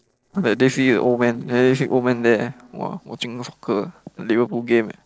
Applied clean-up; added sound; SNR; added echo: neural separator model SepFormer DNS4.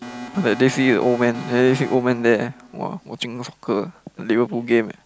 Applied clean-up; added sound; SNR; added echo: none; Alarm; 14 dB; none.